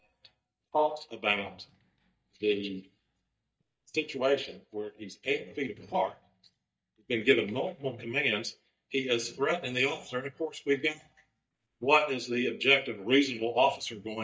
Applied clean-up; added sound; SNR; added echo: neural mask model DeepFilterNet 3.